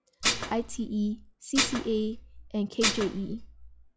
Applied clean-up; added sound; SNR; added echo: classical method log-MMSE.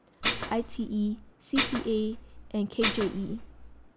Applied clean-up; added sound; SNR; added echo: none; Dishes, pots, and pans; 1 dB; none.